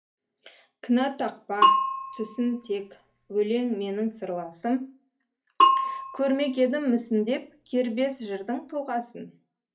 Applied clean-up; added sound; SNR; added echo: none; Bell / Percussion; -1 dB; reverberation time 0.3 s.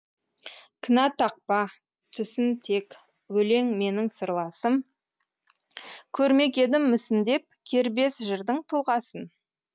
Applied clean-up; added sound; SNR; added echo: none; none; none; none.